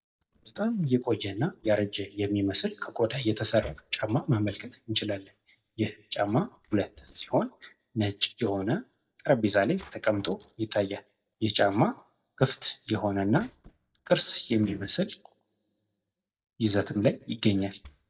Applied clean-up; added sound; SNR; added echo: neural mask model DeepFilterNet 3.